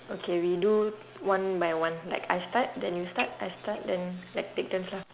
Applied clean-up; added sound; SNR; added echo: none; Dishes, pots, and pans / Chink, clink; 13 dB; none.